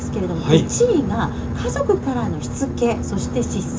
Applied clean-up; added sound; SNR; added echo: none; Boat, Water vehicle; 4 dB; reverberation time 0.2 s.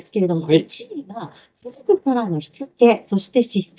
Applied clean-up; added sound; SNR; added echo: neural mask model DeepFilterNet 3.